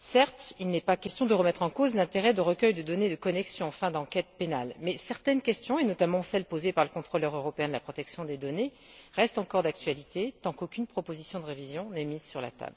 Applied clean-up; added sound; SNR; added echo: none; none; none; none.